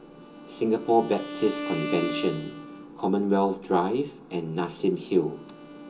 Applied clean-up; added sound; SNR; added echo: none; Bowed string instrument; 11 dB; reverberation time 0.2 s.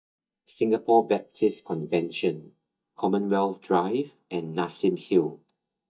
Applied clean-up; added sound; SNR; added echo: neural mask model DeepFilterNet 3.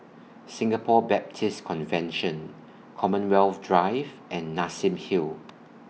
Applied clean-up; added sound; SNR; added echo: none; none; none; none.